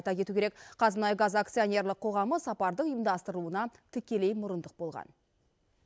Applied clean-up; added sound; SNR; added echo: none; none; none; none.